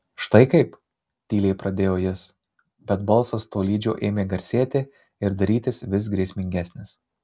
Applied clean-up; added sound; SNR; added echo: none; none; none; none.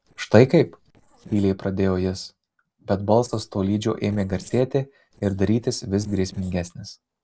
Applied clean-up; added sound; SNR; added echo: neural separator model SepFormer DNS4.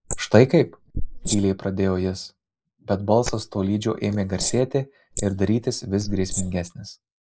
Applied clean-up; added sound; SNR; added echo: neural mask model Resemble Enhance denoiser.